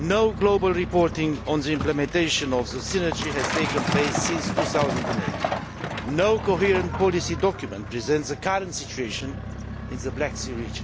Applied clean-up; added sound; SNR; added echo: none; Truck; 5 dB; none.